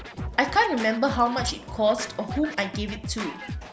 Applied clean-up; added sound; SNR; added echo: none; Scratching (performance technique); 9 dB; none.